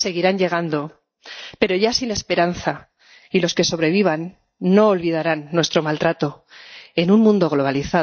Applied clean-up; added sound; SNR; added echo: neural mask model DeepFilterNet 3.